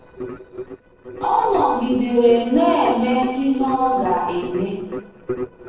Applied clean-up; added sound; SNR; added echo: neural separator model SepFormer DNS4.